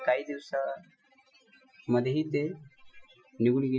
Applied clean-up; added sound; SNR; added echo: classical method Wiener filter.